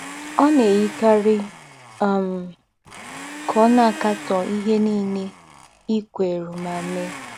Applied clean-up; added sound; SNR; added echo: none; Domestic sounds, home sounds; 15 dB; none.